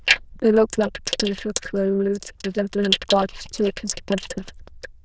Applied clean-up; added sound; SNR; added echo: neural diffusion model UNIVERSE++.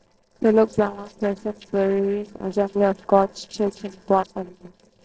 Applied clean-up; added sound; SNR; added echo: neural separator model SepFormer DNS4.